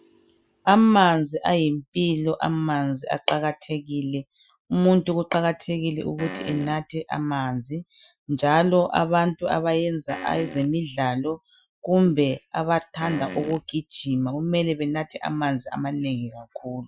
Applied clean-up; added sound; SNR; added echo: classical method Wiener filter.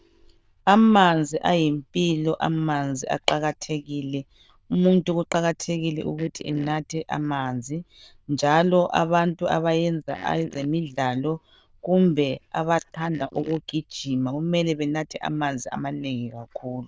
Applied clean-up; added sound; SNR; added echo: neural diffusion model UNIVERSE++.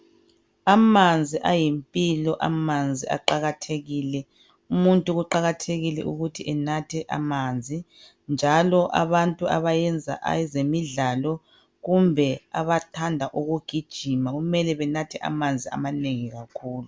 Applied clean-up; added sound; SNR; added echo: none; none; none; none.